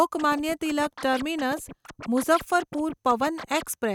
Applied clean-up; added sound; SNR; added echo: neural mask model RNNoise.